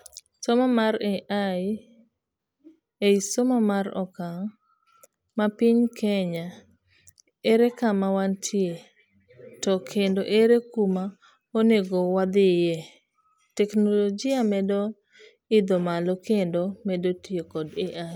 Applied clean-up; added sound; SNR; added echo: none; none; none; none.